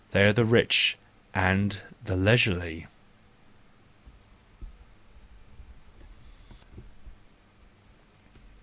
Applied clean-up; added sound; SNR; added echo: none; none; none; none.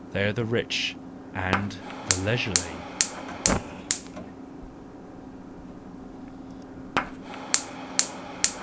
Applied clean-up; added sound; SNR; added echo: none; Fire; -3 dB; none.